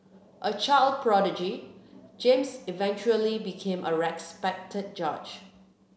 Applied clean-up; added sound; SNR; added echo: none; none; none; none.